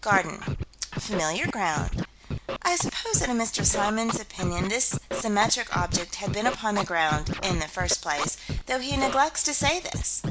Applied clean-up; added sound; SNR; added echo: none; Scratching (performance technique); 5 dB; none.